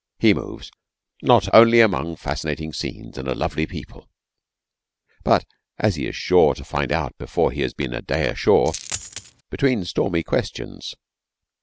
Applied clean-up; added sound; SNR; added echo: none; Coin (dropping); 10 dB; none.